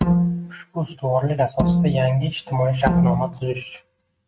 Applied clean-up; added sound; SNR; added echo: neural mask model RNNoise.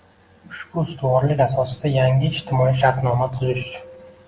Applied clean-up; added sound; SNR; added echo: none; none; none; none.